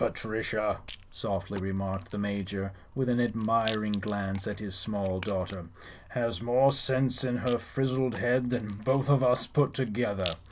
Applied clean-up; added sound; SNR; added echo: none; Rattle; 19 dB; none.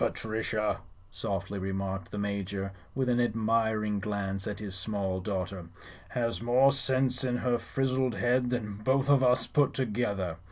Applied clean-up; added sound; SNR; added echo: none; none; none; none.